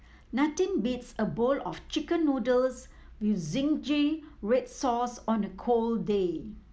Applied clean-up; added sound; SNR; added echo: none; none; none; none.